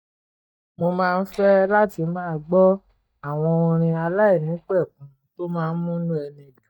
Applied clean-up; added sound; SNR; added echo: neural mask model DeepFilterNet 3.